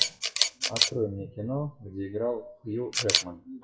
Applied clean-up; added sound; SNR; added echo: classical method WPE with log-MMSE.